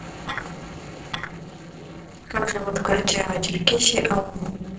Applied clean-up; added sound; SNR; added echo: neural separator model SepFormer DNS4.